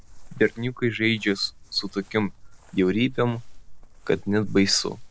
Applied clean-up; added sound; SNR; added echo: none; Crumpling, crinkling; 14 dB; none.